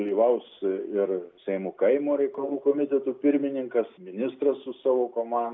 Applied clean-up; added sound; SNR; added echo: none; none; none; none.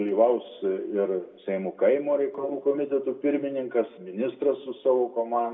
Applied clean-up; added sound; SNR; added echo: none; none; none; reverberation time 0.6 s.